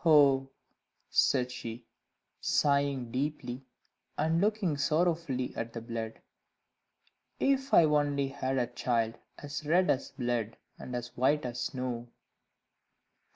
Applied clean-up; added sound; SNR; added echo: none; none; none; none.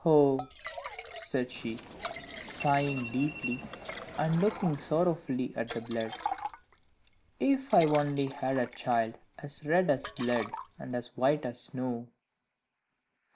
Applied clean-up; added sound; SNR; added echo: none; Liquid + Subway, metro, underground; 12 dB; none.